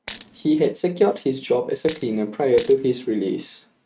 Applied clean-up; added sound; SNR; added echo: neural mask model RNNoise.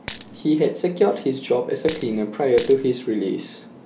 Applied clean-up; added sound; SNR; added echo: none; Coin (dropping); 14 dB; none.